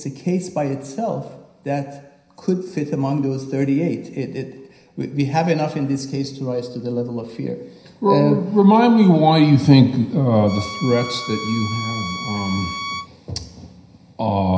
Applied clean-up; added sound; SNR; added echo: none; Bowed string instrument; 11 dB; reverberation time 0.9 s.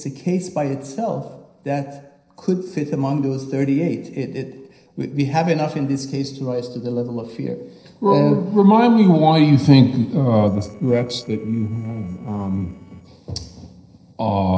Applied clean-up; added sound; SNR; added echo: neural separator model SepFormer DNS4.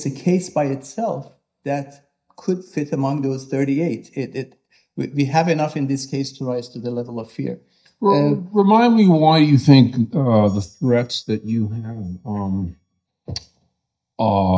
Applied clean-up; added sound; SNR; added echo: neural mask model DeepFilterNet 3.